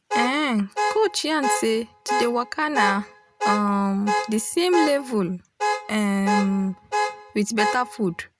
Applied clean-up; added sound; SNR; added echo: none; Alarm / Car; 4 dB; none.